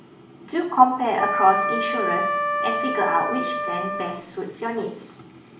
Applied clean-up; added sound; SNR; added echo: none; Wind instrument, woodwind instrument; 1 dB; reverberation time 0.6 s.